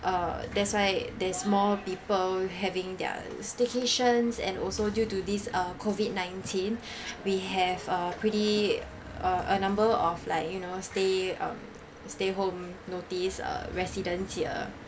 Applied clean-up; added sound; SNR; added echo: none; Breathing; 18 dB; none.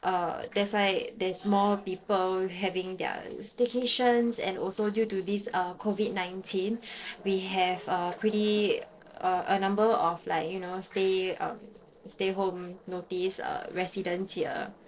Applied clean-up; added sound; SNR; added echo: neural separator model SepFormer DNS4.